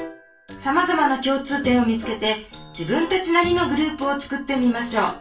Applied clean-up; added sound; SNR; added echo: none; Bowed string instrument; 18 dB; reverberation time 0.3 s.